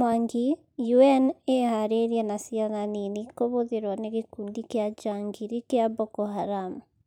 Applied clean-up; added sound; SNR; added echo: none; none; none; none.